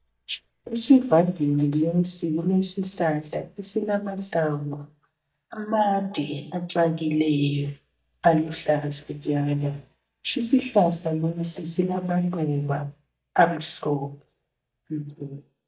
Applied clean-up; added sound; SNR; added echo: neural mask model DeepFilterNet 3.